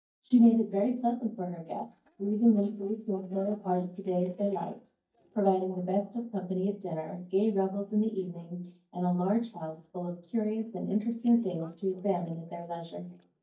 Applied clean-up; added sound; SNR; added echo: neural mask model DeepFilterNet 3.